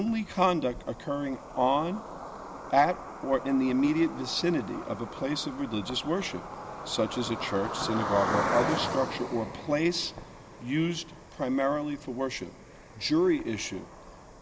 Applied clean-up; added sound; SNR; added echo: none; Cricket; 8 dB; none.